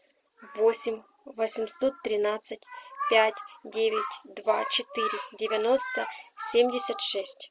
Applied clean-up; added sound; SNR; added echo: none; none; none; none.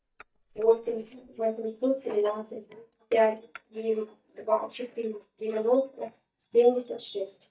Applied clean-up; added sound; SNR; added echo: neural mask model DeepFilterNet 3.